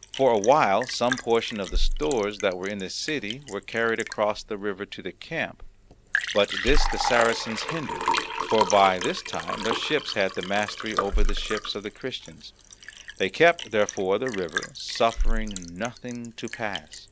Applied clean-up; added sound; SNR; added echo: none; Liquid; 3 dB; none.